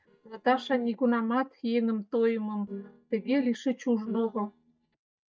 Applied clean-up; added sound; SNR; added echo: neural mask model DeepFilterNet 3.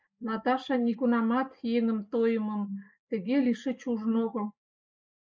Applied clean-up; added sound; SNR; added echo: neural mask model Resemble Enhance denoiser.